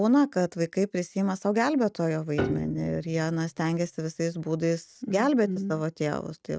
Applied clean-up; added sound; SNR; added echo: neural mask model RNNoise.